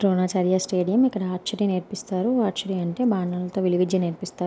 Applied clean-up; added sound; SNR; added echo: none; none; none; none.